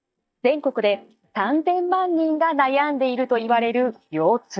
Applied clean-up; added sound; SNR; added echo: neural mask model DeepFilterNet 3.